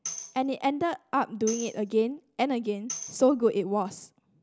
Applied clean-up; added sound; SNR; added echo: none; Tambourine; 15 dB; none.